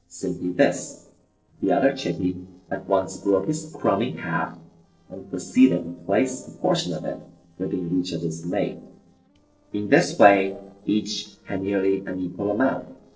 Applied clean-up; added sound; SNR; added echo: neural separator model SepFormer DNS4.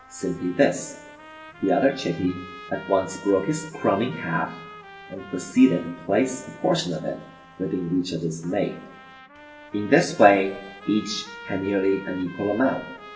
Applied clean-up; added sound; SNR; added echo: none; Trumpet; 18 dB; reverberation time 0.7 s.